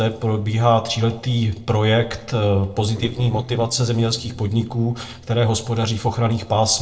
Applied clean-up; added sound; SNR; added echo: neural separator model SepFormer DNS4.